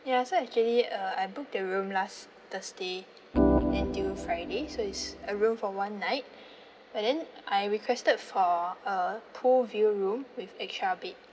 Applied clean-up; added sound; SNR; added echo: none; Organ; -1 dB; none.